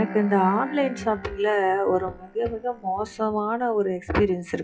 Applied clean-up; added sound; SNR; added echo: classical method WPE with log-MMSE.